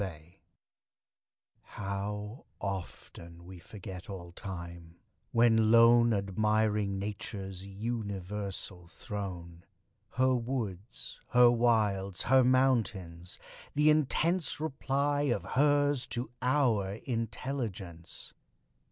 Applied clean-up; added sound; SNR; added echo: none; none; none; none.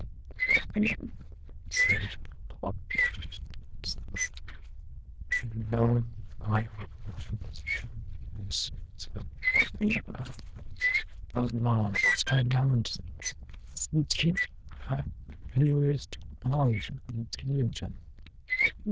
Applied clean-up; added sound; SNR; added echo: neural diffusion model UNIVERSE++.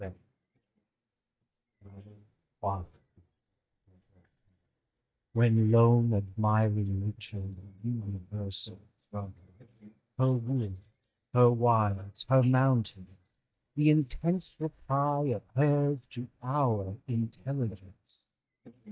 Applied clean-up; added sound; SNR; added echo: neural mask model DeepFilterNet 3.